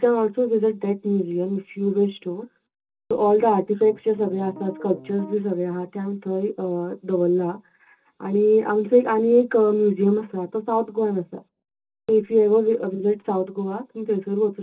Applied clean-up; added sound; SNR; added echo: none; Piano; 19 dB; reverberation time 0.2 s.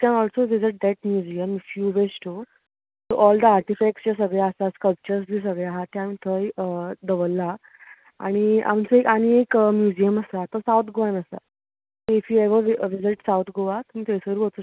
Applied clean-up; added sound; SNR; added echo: none; none; none; none.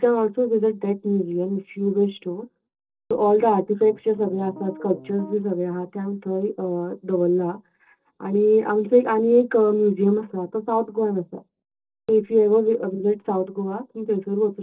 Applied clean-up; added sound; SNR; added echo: neural separator model SepFormer DNS4.